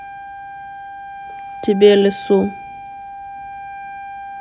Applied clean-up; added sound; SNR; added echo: none; Wind instrument, woodwind instrument; 12 dB; none.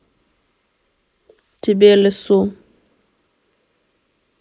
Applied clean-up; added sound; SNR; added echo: neural mask model Resemble Enhance denoiser.